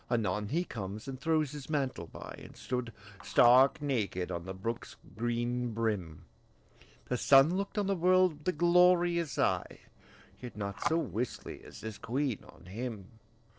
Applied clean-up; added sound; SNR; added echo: neural separator model SepFormer DNS4.